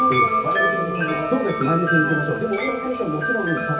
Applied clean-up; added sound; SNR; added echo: none; Wind chime; -1 dB; reverberation time 0.3 s.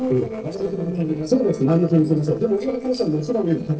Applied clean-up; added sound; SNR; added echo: neural separator model SepFormer DNS4.